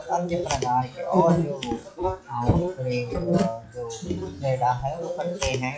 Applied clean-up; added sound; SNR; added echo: classical method log-MMSE.